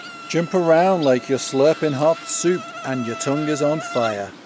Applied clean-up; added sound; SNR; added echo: none; Insect; 14 dB; none.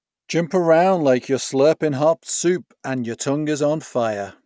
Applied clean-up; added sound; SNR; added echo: none; none; none; none.